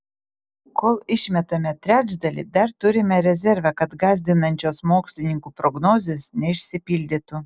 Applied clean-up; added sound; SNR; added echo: none; none; none; none.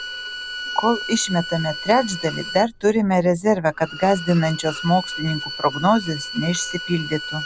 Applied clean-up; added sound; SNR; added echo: none; Bowed string instrument; 10 dB; none.